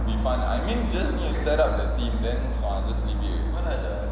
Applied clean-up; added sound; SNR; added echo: none; none; none; none.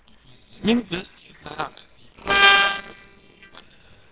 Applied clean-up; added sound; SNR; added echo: neural separator model SepFormer WHAMR!.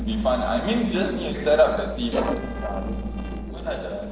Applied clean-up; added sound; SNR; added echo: neural separator model SepFormer DNS4.